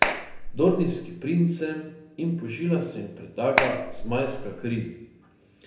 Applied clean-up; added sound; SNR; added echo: none; Clapping; 2 dB; reverberation time 0.8 s.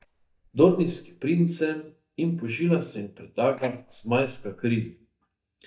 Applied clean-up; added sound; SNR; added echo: neural mask model DeepFilterNet 3.